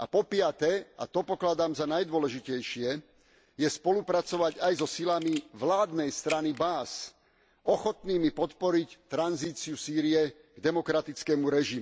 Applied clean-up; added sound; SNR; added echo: none; Camera; 19 dB; none.